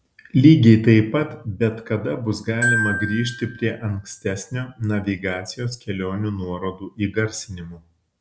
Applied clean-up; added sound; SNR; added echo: none; Glockenspiel; 8 dB; none.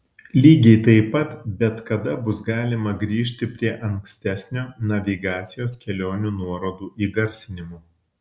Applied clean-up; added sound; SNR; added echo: none; none; none; none.